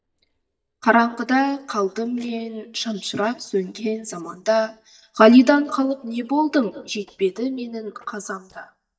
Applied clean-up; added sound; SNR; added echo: neural mask model DeepFilterNet 3.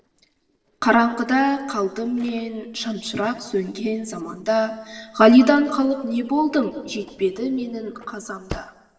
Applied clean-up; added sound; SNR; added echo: neural separator model SepFormer DNS4.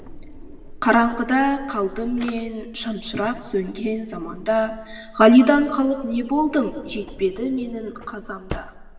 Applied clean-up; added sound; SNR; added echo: none; Drawer open or close; 16 dB; reverberation time 1.9 s.